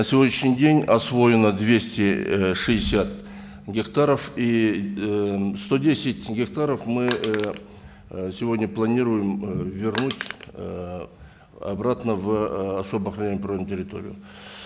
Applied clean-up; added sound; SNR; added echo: none; Crushing; 9 dB; none.